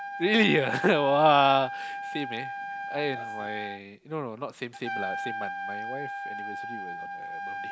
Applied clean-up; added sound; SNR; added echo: none; Trumpet; 8 dB; none.